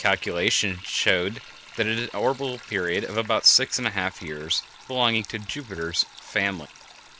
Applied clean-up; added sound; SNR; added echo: none; Sink (filling or washing); 19 dB; none.